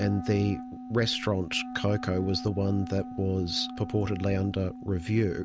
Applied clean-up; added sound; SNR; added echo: none; Wind instrument, woodwind instrument; 11 dB; none.